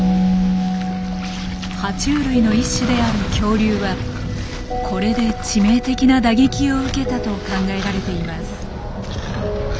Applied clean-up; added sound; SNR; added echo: none; none; none; none.